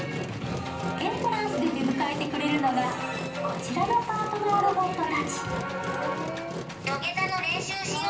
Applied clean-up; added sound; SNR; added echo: none; Engine; 8 dB; reverberation time 0.6 s.